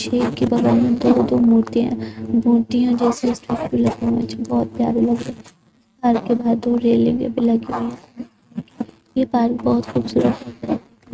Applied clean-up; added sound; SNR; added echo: neural mask model RNNoise.